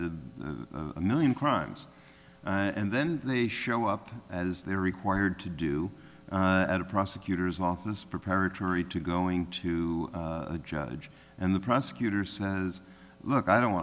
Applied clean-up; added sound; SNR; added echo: none; none; none; none.